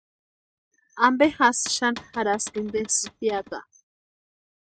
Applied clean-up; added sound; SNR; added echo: neural mask model RNNoise.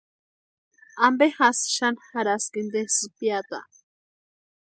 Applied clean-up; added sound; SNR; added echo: none; none; none; none.